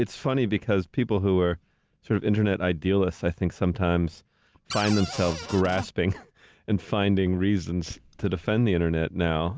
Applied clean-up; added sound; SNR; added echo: none; Cupboard open or close; 9 dB; none.